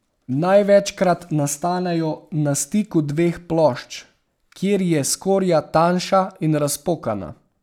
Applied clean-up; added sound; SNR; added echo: none; none; none; none.